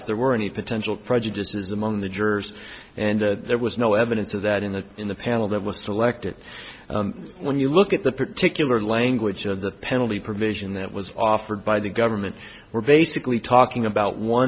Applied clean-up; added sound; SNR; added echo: none; none; none; none.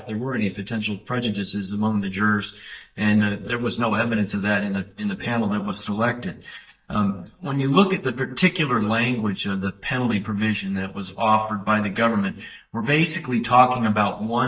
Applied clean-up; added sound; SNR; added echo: neural mask model DeepFilterNet 3.